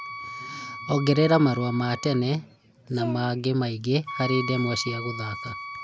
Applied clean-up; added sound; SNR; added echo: none; Wind instrument, woodwind instrument; 11 dB; none.